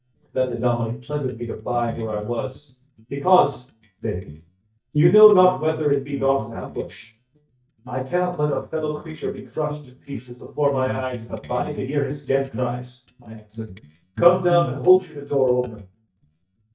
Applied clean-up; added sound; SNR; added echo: neural mask model DeepFilterNet 3.